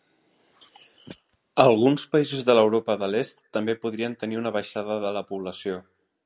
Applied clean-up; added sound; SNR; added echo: none; none; none; none.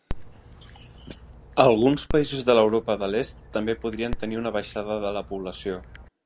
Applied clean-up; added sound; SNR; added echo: none; Dog; 12 dB; none.